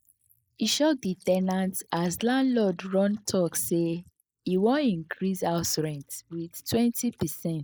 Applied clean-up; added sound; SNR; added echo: neural mask model Resemble Enhance denoiser.